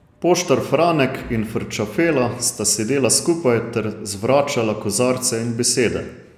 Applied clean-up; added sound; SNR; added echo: none; none; none; none.